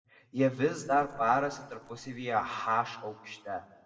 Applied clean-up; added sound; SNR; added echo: neural separator model SepFormer DNS4.